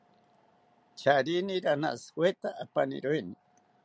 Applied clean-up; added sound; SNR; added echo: none; none; none; none.